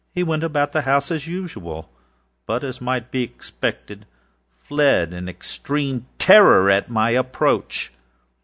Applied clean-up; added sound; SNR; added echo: none; none; none; none.